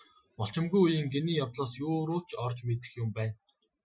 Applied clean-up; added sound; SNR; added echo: classical method Wiener filter.